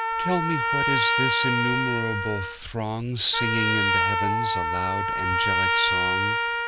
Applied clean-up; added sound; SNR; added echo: none; Trumpet; -4 dB; none.